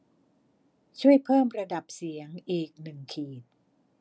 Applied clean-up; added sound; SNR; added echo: none; none; none; none.